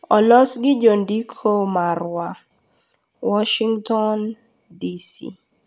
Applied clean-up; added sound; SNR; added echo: none; none; none; none.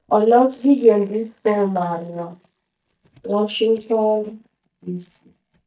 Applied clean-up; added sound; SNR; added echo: neural mask model DeepFilterNet 3.